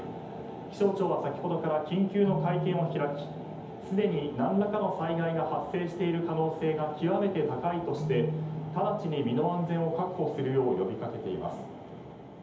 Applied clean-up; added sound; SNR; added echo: none; Keyboard (musical); 12 dB; reverberation time 0.8 s.